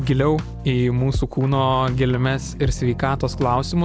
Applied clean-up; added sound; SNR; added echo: none; none; none; none.